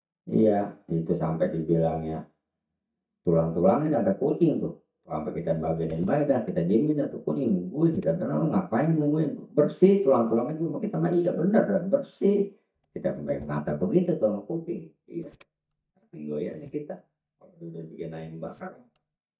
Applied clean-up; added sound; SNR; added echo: neural mask model DeepFilterNet 3.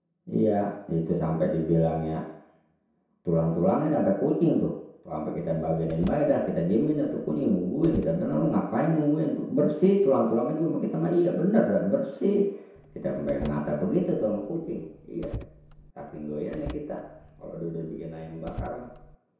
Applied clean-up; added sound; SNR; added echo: none; Car; 17 dB; reverberation time 0.7 s.